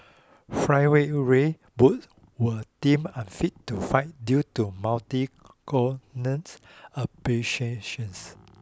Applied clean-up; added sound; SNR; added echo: none; none; none; none.